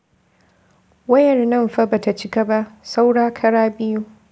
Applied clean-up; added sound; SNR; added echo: none; none; none; none.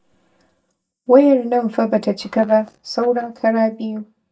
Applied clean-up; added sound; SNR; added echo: neural mask model DeepFilterNet 3.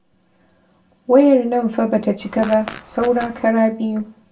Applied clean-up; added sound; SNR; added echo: none; Fart; 15 dB; reverberation time 0.2 s.